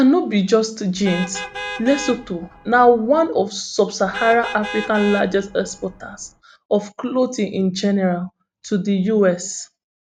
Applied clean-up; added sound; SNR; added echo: none; Vehicle horn, car horn, honking; 12 dB; none.